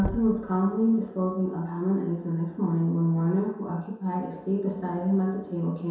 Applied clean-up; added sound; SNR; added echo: none; Knock; 13 dB; reverberation time 0.7 s.